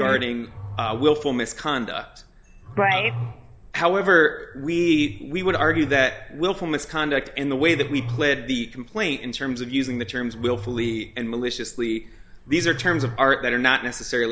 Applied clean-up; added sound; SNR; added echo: none; Growling; 14 dB; none.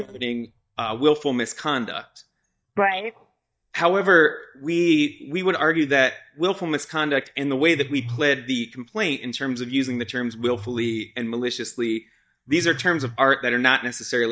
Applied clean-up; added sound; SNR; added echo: neural mask model DeepFilterNet 3.